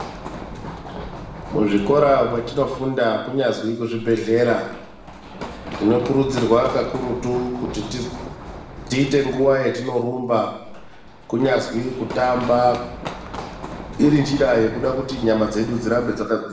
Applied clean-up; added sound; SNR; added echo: none; Run; 13 dB; reverberation time 0.8 s.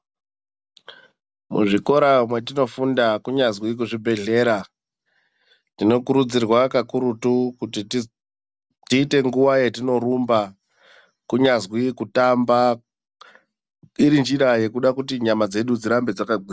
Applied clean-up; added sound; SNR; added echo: none; none; none; none.